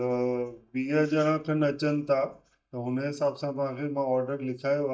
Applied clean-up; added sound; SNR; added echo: neural mask model DeepFilterNet 3.